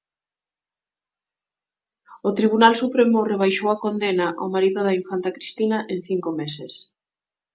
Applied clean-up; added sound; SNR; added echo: none; none; none; none.